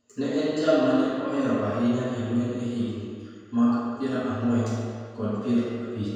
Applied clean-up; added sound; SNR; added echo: none; none; none; reverberation time 1.9 s.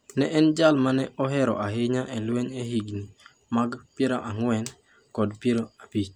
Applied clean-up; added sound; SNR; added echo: none; none; none; none.